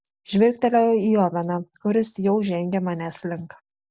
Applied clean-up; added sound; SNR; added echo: none; none; none; none.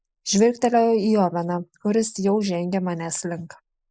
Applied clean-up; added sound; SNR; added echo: neural mask model Resemble Enhance denoiser.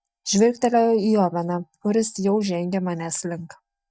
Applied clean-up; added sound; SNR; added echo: neural mask model DeepFilterNet 3.